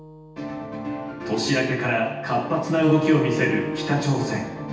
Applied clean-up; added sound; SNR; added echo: none; Acoustic guitar; 7 dB; reverberation time 0.9 s.